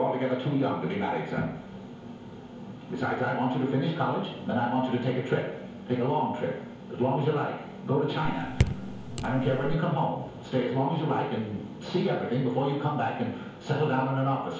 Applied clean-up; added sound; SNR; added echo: none; Raindrop / Drip; 2 dB; reverberation time 1.0 s.